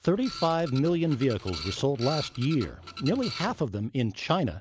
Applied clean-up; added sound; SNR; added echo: none; Printer; 13 dB; none.